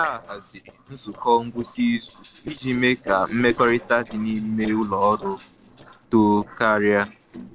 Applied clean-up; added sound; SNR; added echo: neural separator model SepFormer DNS4.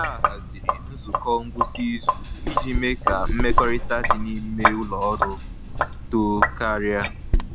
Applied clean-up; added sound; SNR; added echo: none; Sink (filling or washing); -3 dB; none.